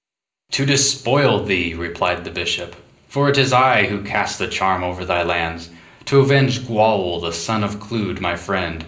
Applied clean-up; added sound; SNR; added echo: none; none; none; reverberation time 0.5 s.